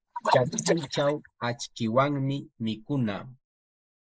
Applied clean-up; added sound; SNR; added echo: neural mask model Resemble Enhance denoiser.